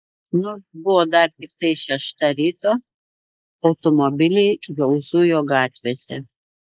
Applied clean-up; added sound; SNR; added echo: neural mask model Resemble Enhance denoiser.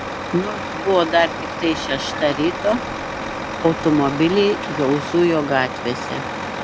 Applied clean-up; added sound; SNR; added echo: none; Truck; 6 dB; none.